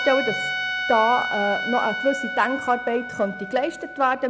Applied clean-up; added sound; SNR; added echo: none; Trumpet; 5 dB; none.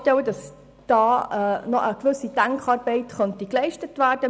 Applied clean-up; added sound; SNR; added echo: none; none; none; none.